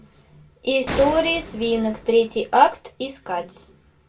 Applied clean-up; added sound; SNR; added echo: none; Gunshot, gunfire; 13 dB; reverberation time 0.2 s.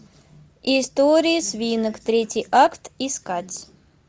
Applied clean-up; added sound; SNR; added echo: none; none; none; none.